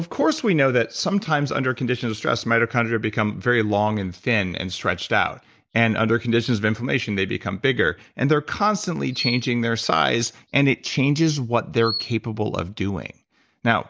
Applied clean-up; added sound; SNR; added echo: none; Chirp, tweet; 13 dB; none.